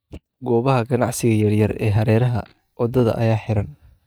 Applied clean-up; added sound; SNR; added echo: neural mask model DeepFilterNet 3.